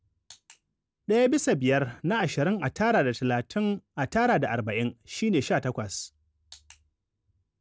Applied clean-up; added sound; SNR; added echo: none; none; none; none.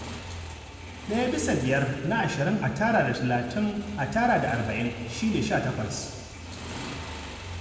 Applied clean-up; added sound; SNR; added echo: none; Motorcycle; 12 dB; reverberation time 1.5 s.